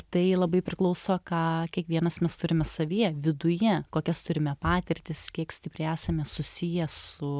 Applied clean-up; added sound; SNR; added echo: none; none; none; none.